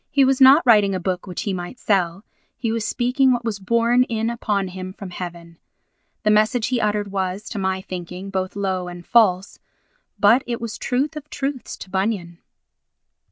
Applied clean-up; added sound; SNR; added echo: none; none; none; none.